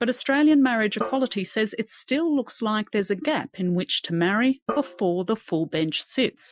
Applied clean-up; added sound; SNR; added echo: classical method Wiener filter.